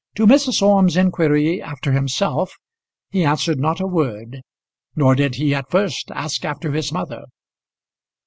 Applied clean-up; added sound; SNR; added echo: none; none; none; none.